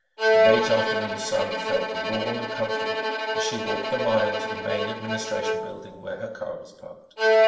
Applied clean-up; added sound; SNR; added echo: none; Bowed string instrument; -4 dB; reverberation time 1.0 s.